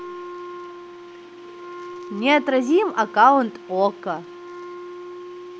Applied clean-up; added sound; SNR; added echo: none; Wind instrument, woodwind instrument; 14 dB; none.